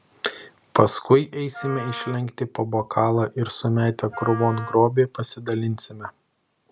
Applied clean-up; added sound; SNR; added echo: none; Wind instrument, woodwind instrument; 16 dB; none.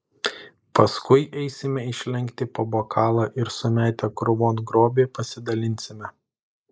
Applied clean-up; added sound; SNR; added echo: neural mask model Resemble Enhance denoiser.